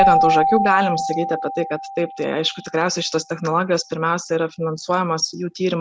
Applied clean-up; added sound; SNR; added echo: none; Keyboard (musical); 2 dB; none.